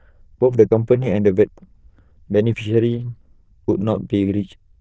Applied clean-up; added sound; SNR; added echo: neural diffusion model UNIVERSE++.